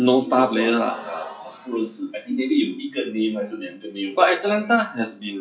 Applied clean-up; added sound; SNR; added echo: classical method WPE with log-MMSE.